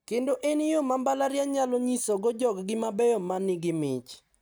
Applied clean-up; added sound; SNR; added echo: none; none; none; none.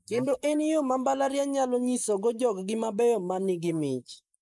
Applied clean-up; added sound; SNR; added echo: neural mask model Resemble Enhance denoiser.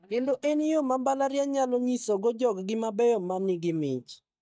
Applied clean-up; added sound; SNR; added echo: neural mask model DeepFilterNet 3.